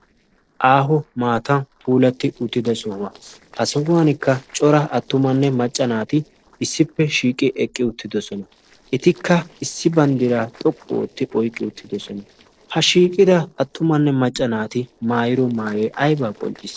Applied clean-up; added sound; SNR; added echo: neural separator model SepFormer DNS4.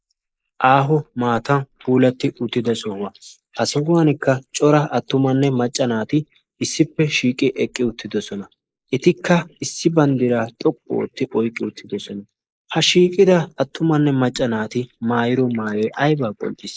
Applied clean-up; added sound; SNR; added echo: neural mask model Resemble Enhance denoiser.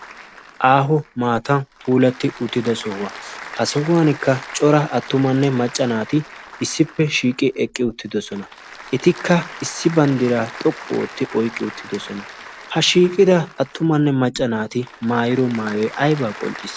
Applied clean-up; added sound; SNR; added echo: none; Applause / Crowd; 17 dB; none.